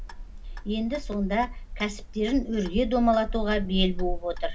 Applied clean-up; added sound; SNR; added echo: none; Clock; 5 dB; reverberation time 0.4 s.